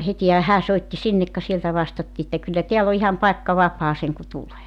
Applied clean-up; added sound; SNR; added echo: none; none; none; none.